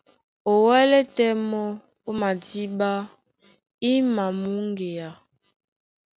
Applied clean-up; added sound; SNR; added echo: none; none; none; none.